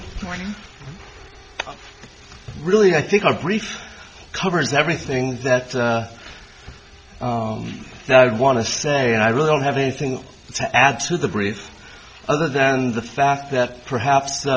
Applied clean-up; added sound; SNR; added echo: none; none; none; none.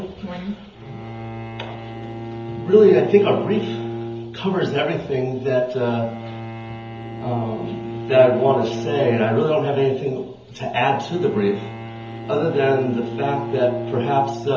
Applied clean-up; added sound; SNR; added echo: none; Bowed string instrument; 10 dB; reverberation time 0.7 s.